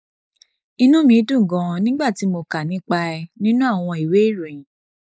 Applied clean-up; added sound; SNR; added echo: neural mask model Resemble Enhance denoiser.